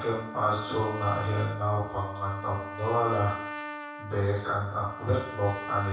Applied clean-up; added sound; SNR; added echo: none; Trumpet; 10 dB; reverberation time 0.7 s.